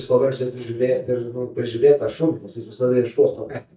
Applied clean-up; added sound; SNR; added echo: neural mask model DeepFilterNet 3.